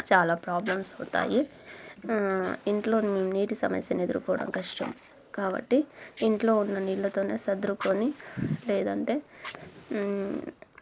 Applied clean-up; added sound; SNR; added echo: neural mask model Resemble Enhance denoiser.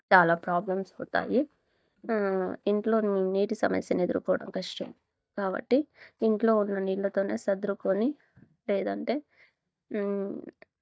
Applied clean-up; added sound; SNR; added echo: neural mask model DeepFilterNet 3.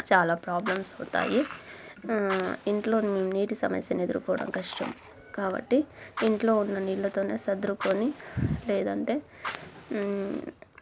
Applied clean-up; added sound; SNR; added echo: none; Fire; 15 dB; none.